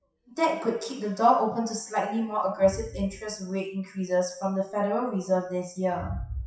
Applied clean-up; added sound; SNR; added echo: classical method WPE with log-MMSE.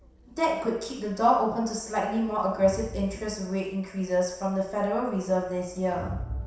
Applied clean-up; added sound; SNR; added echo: none; Crowd; 14 dB; reverberation time 0.7 s.